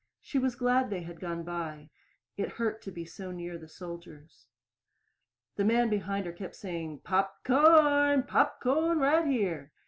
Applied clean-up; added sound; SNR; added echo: none; none; none; none.